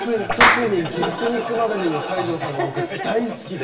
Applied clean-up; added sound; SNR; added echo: none; Clapping; 1 dB; reverberation time 1.0 s.